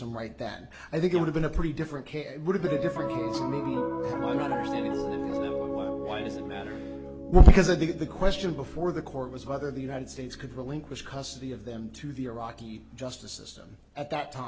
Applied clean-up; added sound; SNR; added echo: none; Piano; 9 dB; none.